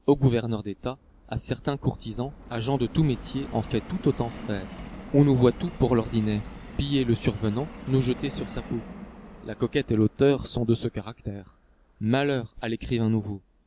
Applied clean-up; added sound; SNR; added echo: none; Subway, metro, underground; 16 dB; none.